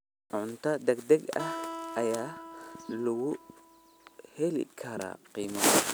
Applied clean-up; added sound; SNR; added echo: none; Acoustic guitar; 12 dB; none.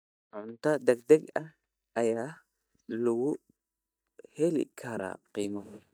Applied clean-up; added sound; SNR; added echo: neural mask model DeepFilterNet 3.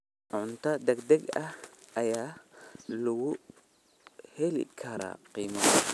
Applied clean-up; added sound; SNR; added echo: none; none; none; none.